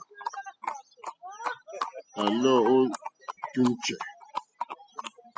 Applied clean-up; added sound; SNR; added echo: classical method spectral subtraction.